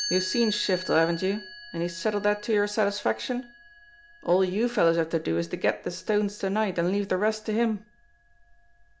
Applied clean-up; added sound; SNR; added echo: none; Chime; 15 dB; none.